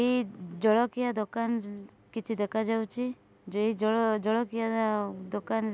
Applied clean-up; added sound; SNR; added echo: none; none; none; none.